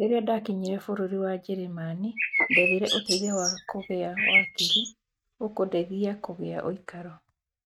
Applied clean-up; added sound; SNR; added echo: neural mask model RNNoise.